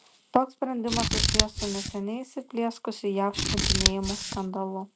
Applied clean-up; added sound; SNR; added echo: none; Scissors; -3 dB; none.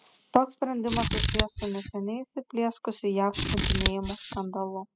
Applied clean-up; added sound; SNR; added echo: classical method spectral subtraction.